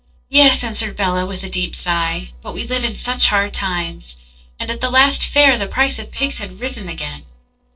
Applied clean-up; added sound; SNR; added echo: neural separator model SepFormer DNS4.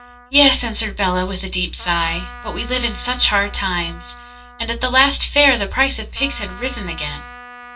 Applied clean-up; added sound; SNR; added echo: none; Trumpet; 19 dB; reverberation time 0.2 s.